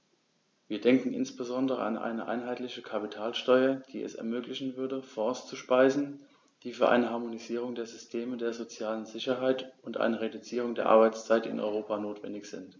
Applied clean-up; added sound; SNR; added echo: none; none; none; none.